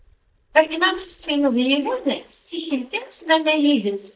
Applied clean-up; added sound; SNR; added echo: neural mask model DeepFilterNet 3.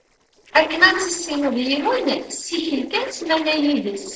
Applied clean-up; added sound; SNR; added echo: neural separator model SepFormer DNS4.